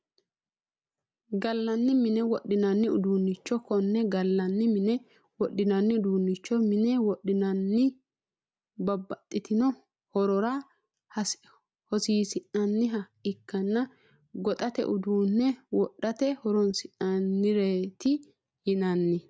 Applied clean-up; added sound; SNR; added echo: none; none; none; none.